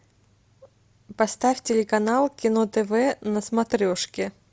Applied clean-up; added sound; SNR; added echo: none; none; none; none.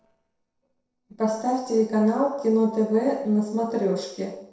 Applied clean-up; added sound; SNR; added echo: neural separator model SepFormer DNS4.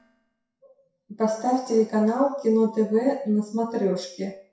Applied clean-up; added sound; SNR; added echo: classical method WPE with log-MMSE.